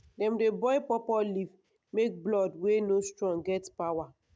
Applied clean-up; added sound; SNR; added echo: none; none; none; none.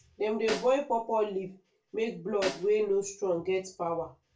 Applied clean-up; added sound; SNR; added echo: none; Snare drum; 12 dB; reverberation time 0.3 s.